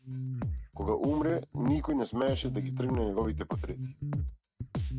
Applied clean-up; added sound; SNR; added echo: neural mask model RNNoise.